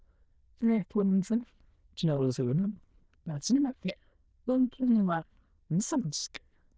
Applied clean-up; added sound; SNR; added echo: neural diffusion model UNIVERSE++.